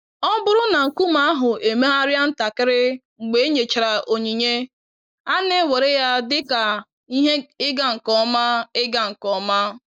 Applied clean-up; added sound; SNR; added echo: neural mask model Resemble Enhance denoiser.